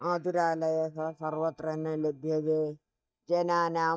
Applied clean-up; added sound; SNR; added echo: neural mask model DeepFilterNet 3.